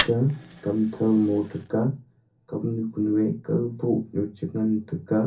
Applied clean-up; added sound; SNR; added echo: none; Fire; 11 dB; reverberation time 0.3 s.